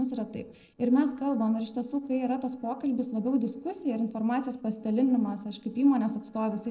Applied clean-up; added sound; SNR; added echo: neural separator model SepFormer DNS4.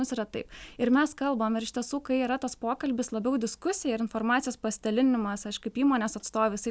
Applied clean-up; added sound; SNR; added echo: none; none; none; none.